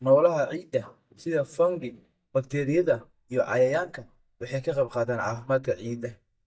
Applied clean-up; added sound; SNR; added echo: neural mask model DeepFilterNet 3.